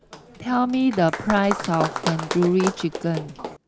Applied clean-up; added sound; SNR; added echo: none; Applause; 8 dB; none.